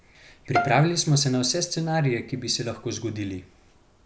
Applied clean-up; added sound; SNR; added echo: none; Bowed string instrument; 8 dB; none.